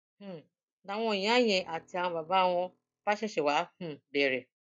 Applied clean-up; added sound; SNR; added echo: neural mask model DeepFilterNet 3.